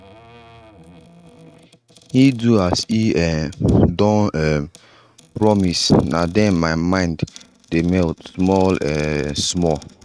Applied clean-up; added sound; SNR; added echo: neural mask model RNNoise.